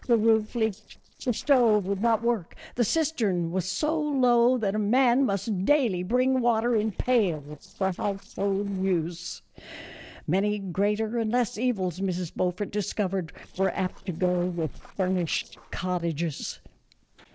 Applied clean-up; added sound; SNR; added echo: neural separator model SepFormer DNS4.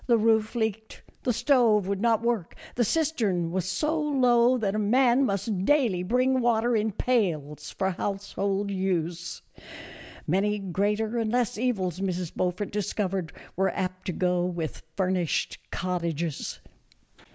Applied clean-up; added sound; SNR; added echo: none; none; none; none.